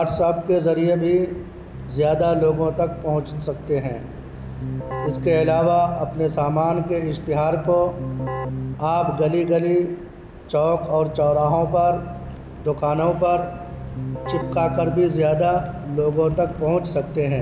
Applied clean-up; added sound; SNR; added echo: none; Keyboard (musical); 12 dB; none.